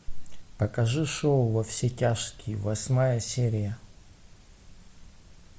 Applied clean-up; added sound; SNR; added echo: none; none; none; none.